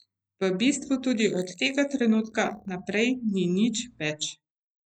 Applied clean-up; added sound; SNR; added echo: neural mask model Resemble Enhance denoiser.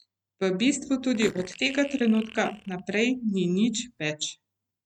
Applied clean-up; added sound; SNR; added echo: neural mask model RNNoise.